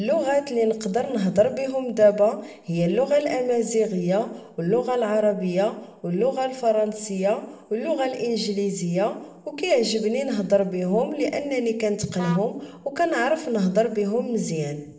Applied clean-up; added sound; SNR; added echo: none; Vehicle horn, car horn, honking; 18 dB; reverberation time 0.7 s.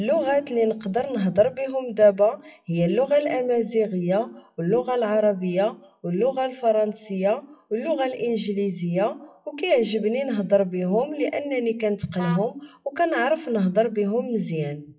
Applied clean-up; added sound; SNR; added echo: classical method WPE with log-MMSE.